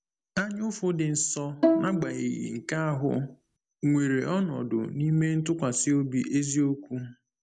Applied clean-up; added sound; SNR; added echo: none; Bowed string instrument; 2 dB; none.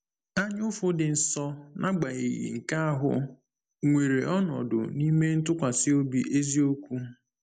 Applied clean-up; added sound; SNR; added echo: none; none; none; none.